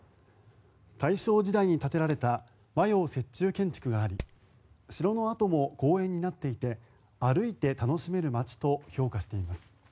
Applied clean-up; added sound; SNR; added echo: none; Hammer; 9 dB; none.